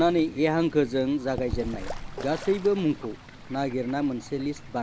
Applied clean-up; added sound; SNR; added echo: none; Bird / Fowl; 12 dB; none.